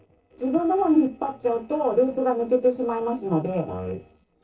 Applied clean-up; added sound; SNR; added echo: neural separator model SepFormer DNS4.